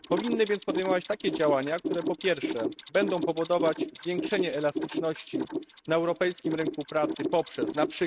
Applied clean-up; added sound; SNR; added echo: neural mask model RNNoise.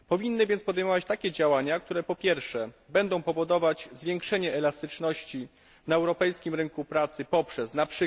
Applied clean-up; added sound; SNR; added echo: none; none; none; none.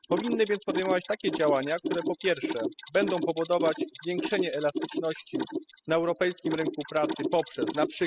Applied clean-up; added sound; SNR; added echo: classical method spectral subtraction.